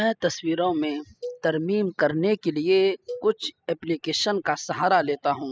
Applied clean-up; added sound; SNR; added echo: classical method spectral subtraction.